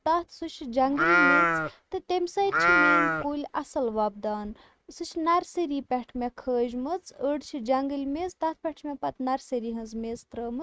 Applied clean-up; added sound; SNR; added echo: neural mask model RNNoise.